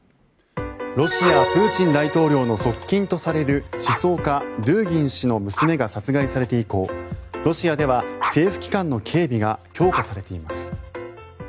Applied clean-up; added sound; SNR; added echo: none; Dog; 13 dB; none.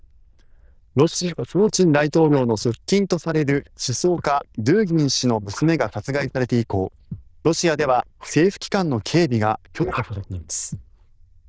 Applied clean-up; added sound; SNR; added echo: neural diffusion model UNIVERSE++.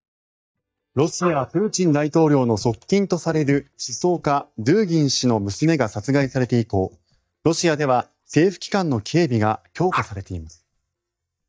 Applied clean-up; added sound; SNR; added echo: neural mask model DeepFilterNet 3.